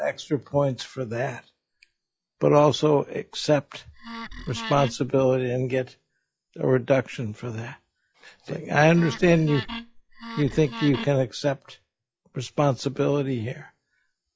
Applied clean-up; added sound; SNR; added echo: classical method log-MMSE.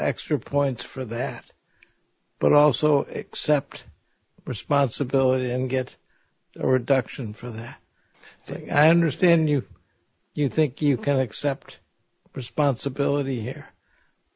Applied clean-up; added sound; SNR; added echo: none; none; none; none.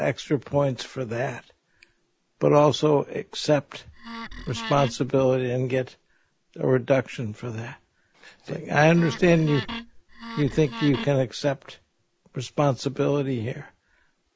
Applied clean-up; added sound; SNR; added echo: none; Wood; 11 dB; none.